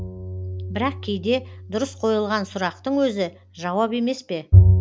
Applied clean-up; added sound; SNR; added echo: none; Bowed string instrument; -2 dB; none.